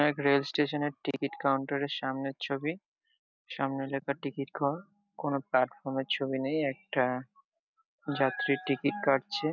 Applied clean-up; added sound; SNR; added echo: none; none; none; none.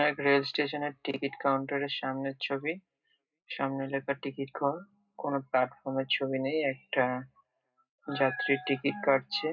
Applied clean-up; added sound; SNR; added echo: none; none; none; reverberation time 0.2 s.